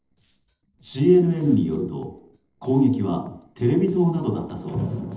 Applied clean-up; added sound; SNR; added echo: neural separator model SepFormer DNS4.